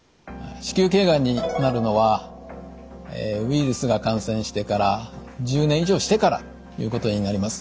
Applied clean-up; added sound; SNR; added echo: none; none; none; none.